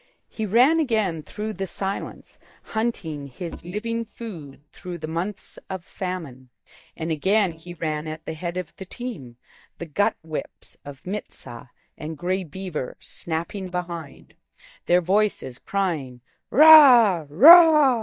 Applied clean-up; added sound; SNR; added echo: neural mask model DeepFilterNet 3.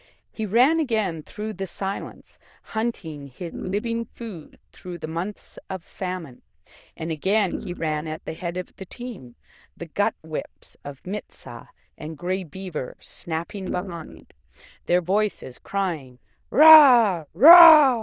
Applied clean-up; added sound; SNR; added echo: neural diffusion model UNIVERSE++.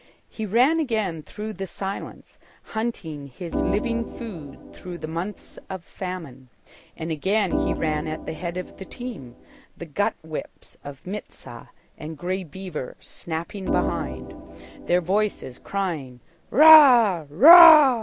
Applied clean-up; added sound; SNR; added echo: none; Organ; 7 dB; none.